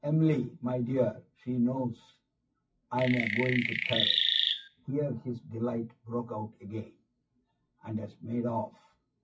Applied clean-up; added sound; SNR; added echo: classical method WPE with log-MMSE.